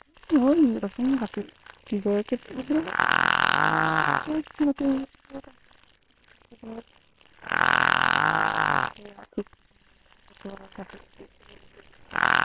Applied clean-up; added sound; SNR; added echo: neural separator model SepFormer WHAMR!.